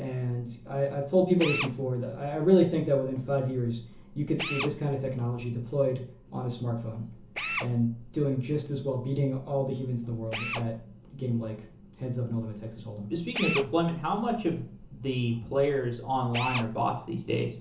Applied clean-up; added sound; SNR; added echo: none; Drill; 12 dB; reverberation time 0.8 s.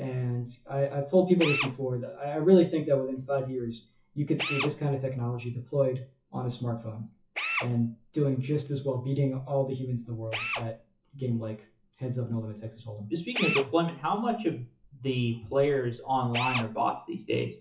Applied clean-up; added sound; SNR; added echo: classical method WPE with log-MMSE.